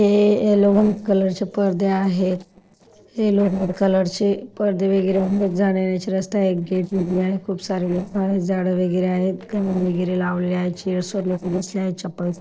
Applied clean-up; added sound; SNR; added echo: neural separator model SepFormer DNS4.